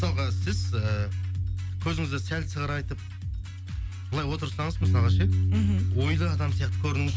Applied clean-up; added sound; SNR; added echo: none; Bass guitar; -4 dB; none.